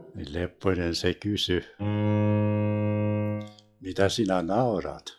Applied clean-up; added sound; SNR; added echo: classical method log-MMSE.